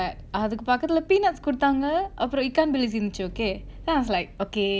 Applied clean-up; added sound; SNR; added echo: none; Engine; 19 dB; none.